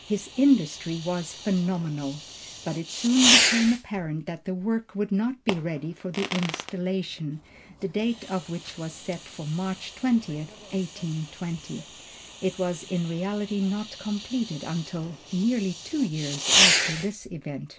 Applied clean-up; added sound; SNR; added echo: none; Fireworks; 3 dB; none.